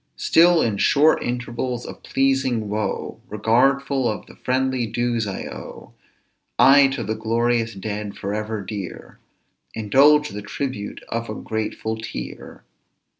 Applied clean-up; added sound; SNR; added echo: none; none; none; none.